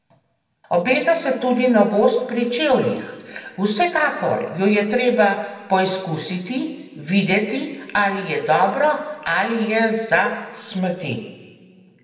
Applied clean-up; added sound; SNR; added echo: none; none; none; reverberation time 1.5 s.